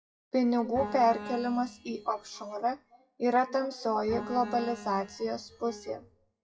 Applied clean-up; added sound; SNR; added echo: classical method WPE with log-MMSE.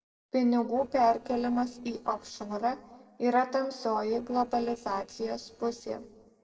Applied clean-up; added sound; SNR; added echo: neural separator model SepFormer DNS4.